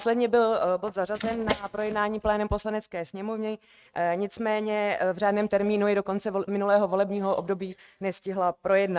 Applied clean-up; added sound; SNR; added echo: neural mask model RNNoise.